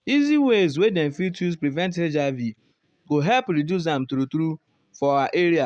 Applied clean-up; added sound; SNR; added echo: none; none; none; none.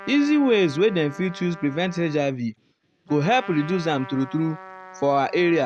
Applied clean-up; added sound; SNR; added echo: none; Trumpet; 17 dB; none.